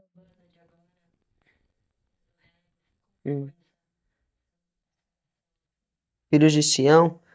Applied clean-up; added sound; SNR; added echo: neural mask model DeepFilterNet 3.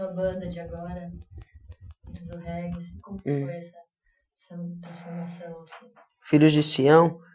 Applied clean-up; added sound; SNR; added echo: classical method Wiener filter.